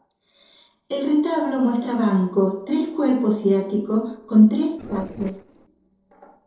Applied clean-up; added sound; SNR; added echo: neural separator model SepFormer DNS4.